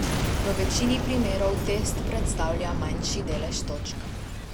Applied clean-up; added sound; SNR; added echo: none; Boom; -3 dB; none.